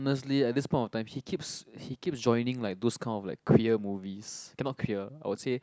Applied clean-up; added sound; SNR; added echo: none; none; none; none.